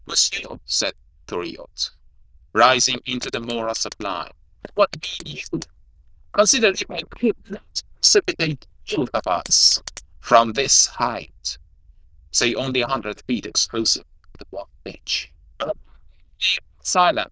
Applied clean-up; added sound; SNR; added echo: neural diffusion model UNIVERSE++.